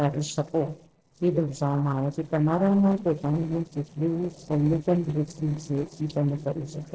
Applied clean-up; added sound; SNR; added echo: neural separator model SepFormer DNS4.